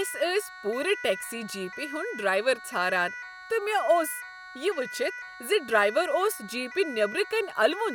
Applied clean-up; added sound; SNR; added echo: none; Siren; 13 dB; none.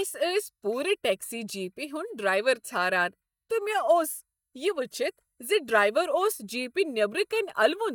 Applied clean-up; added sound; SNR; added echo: neural mask model DeepFilterNet 3.